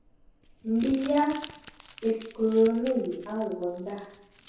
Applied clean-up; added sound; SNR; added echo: none; Crumpling, crinkling; 18 dB; reverberation time 0.7 s.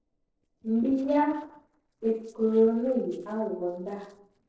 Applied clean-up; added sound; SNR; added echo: neural separator model SepFormer DNS4.